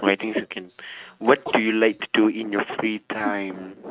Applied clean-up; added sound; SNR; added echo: neural mask model RNNoise.